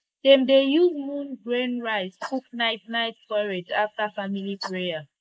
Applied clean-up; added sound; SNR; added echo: neural mask model Resemble Enhance denoiser.